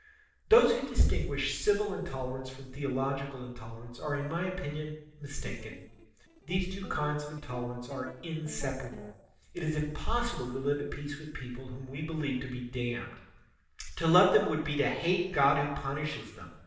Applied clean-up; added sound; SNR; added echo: neural separator model SepFormer DNS4.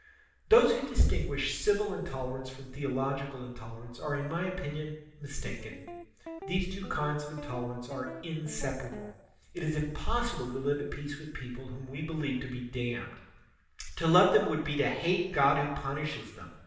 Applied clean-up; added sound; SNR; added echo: none; Guitar; 14 dB; reverberation time 0.9 s.